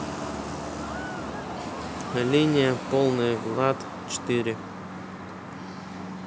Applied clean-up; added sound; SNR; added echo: none; Cheering; 16 dB; none.